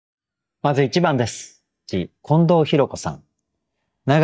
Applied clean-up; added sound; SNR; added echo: neural mask model DeepFilterNet 3.